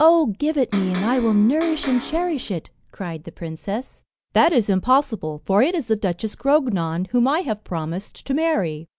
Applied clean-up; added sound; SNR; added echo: none; Electric guitar; 12 dB; none.